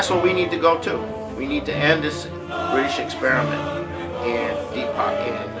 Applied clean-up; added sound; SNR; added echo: none; none; none; none.